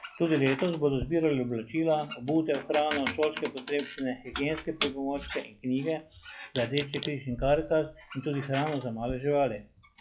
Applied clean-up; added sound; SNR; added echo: classical method log-MMSE.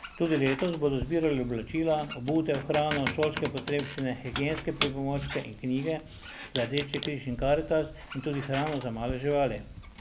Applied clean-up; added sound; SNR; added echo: none; Squeak; 9 dB; none.